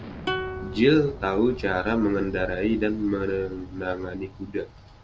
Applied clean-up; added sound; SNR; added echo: none; Plucked string instrument + Explosion; 11 dB; none.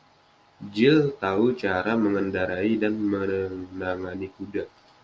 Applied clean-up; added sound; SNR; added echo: none; none; none; none.